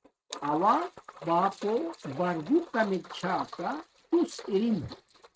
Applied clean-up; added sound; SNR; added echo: neural mask model RNNoise.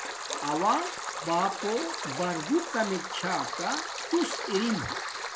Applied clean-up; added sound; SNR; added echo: none; Stream; 4 dB; none.